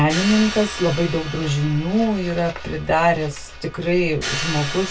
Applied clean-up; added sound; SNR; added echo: none; Crash cymbal; 11 dB; reverberation time 0.1 s.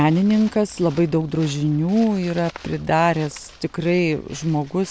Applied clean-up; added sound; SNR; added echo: none; none; none; none.